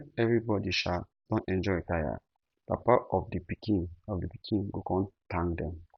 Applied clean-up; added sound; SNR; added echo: none; none; none; none.